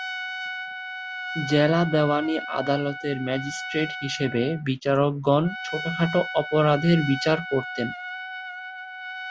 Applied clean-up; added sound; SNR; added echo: none; Trumpet; 9 dB; none.